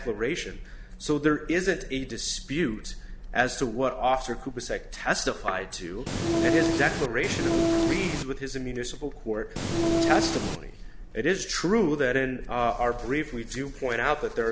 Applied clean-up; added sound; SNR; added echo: none; Train; -3 dB; none.